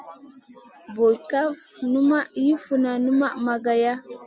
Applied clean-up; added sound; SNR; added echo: none; none; none; none.